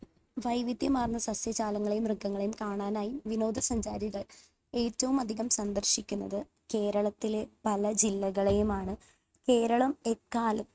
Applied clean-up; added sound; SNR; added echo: neural mask model RNNoise.